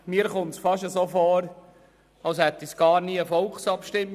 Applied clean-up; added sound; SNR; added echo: none; none; none; none.